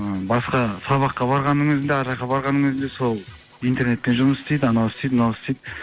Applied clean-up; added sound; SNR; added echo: none; none; none; none.